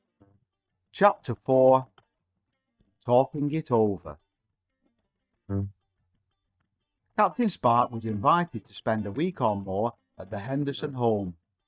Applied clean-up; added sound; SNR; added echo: neural mask model DeepFilterNet 3.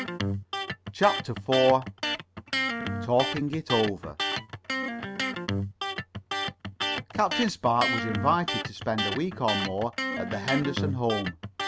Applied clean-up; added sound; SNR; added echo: none; Electric guitar; 3 dB; none.